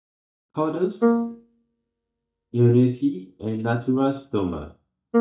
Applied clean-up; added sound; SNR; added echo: neural mask model DeepFilterNet 3.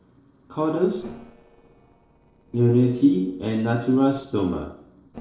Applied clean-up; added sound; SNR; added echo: neural separator model SepFormer DNS4.